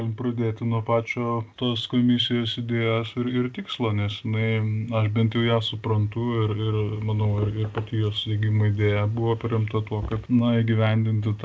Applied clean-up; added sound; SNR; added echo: none; none; none; none.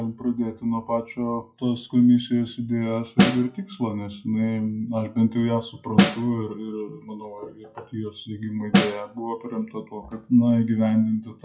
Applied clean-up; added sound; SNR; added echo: classical method WPE with log-MMSE.